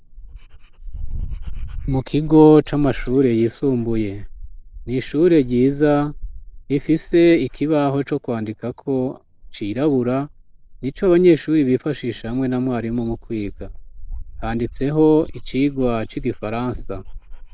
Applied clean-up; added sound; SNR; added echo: neural mask model Resemble Enhance denoiser.